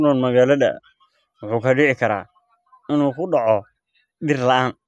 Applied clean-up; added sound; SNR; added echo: none; none; none; none.